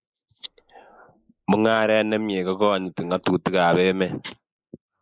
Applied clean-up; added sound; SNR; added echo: neural mask model Resemble Enhance denoiser.